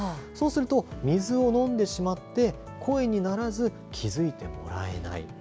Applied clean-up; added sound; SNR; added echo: none; none; none; none.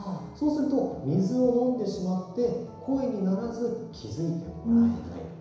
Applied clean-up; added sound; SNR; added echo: none; Brass instrument; -3 dB; reverberation time 1.0 s.